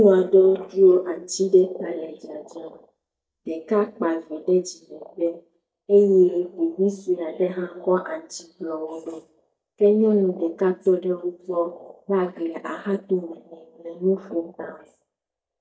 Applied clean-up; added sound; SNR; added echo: neural mask model DeepFilterNet 3.